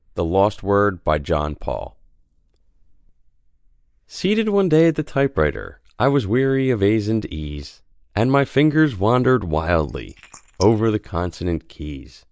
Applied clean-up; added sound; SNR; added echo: neural mask model Resemble Enhance denoiser.